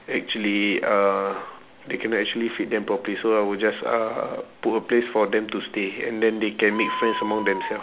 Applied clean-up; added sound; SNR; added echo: none; Bird; 14 dB; none.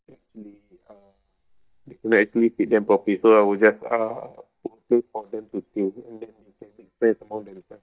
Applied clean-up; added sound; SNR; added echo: neural mask model DeepFilterNet 3.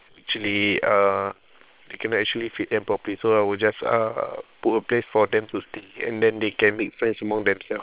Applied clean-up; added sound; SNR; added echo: neural separator model SepFormer WHAM!.